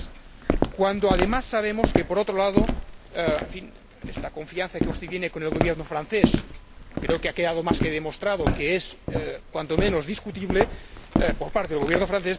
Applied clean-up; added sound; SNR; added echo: none; Walk, footsteps; 1 dB; none.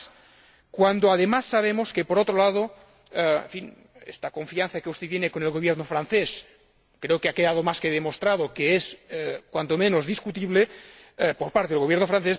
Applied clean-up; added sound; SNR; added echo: none; none; none; none.